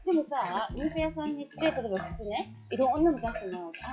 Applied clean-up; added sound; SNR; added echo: classical method WPE with log-MMSE.